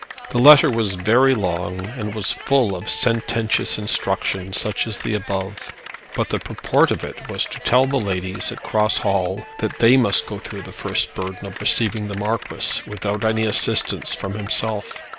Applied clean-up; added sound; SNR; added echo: none; Clapping; 16 dB; none.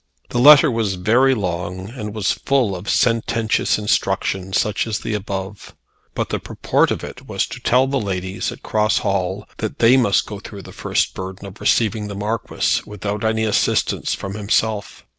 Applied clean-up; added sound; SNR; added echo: none; none; none; none.